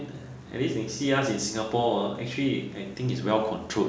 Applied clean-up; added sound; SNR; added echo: none; none; none; none.